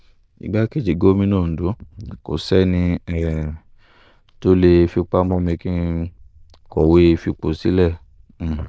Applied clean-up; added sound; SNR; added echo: neural diffusion model UNIVERSE++.